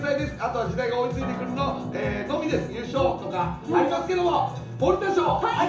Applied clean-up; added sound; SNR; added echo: none; Acoustic guitar; 14 dB; reverberation time 0.7 s.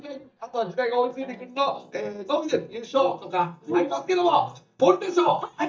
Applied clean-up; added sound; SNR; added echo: neural mask model DeepFilterNet 3.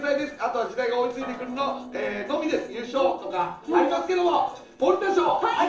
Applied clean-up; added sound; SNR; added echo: neural separator model SepFormer DNS4.